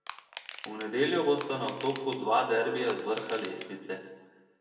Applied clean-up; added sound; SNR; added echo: none; Crushing; 13 dB; reverberation time 1.2 s.